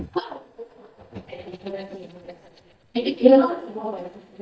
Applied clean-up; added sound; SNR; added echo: neural mask model DeepFilterNet 3.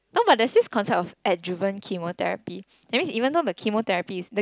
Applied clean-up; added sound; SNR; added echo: none; none; none; none.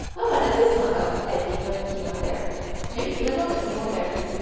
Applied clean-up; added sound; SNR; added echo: none; Writing; 6 dB; reverberation time 2.2 s.